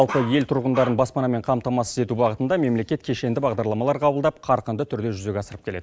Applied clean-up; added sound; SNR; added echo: none; Bark; 12 dB; none.